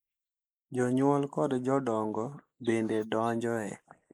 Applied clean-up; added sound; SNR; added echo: neural mask model Resemble Enhance denoiser.